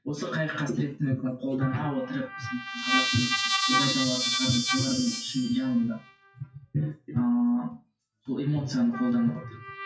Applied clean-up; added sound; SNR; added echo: classical method WPE with log-MMSE.